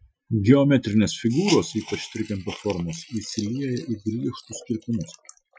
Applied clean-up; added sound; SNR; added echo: classical method Wiener filter.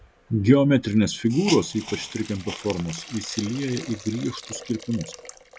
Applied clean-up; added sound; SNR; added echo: none; Hiss; 15 dB; none.